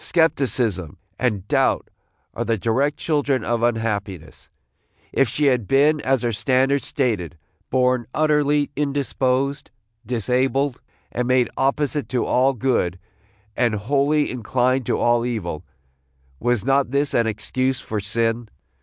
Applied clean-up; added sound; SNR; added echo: none; none; none; none.